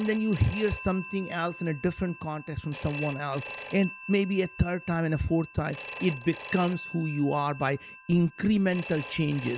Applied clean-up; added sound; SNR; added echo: none; Telephone; 14 dB; none.